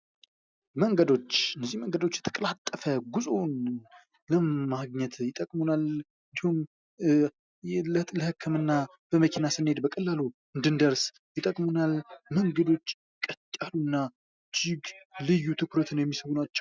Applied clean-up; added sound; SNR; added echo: none; none; none; none.